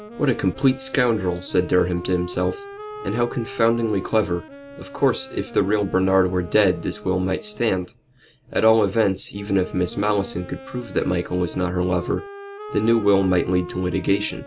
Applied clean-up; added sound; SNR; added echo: none; Wind instrument, woodwind instrument; 16 dB; none.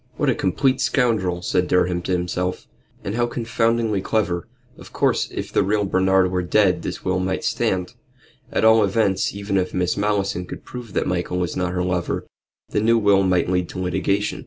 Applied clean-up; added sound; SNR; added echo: none; none; none; none.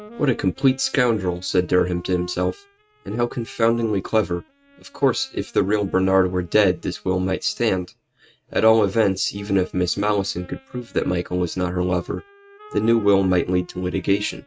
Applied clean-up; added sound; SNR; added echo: neural mask model RNNoise.